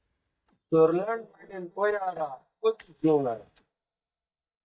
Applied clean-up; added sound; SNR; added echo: neural mask model DeepFilterNet 3.